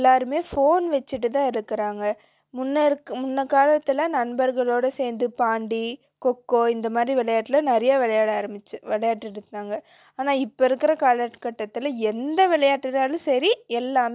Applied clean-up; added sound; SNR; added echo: none; none; none; none.